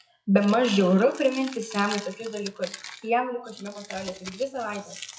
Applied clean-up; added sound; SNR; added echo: classical method WPE with log-MMSE.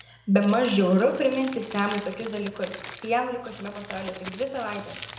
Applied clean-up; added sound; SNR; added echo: none; Crumpling, crinkling; 14 dB; reverberation time 0.8 s.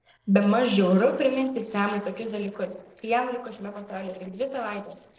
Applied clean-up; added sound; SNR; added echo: neural separator model SepFormer DNS4.